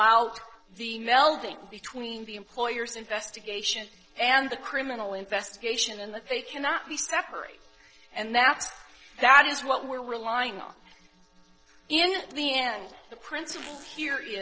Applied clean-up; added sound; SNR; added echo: neural separator model SepFormer DNS4.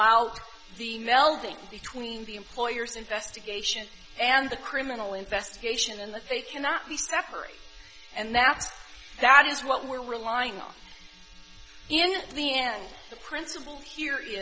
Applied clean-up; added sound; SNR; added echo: none; none; none; none.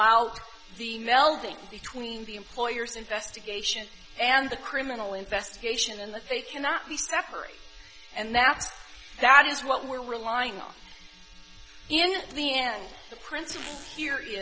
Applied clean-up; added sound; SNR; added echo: none; Zipper (clothing); 15 dB; none.